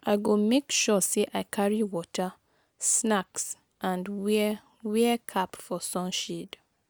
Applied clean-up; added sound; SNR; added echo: none; none; none; none.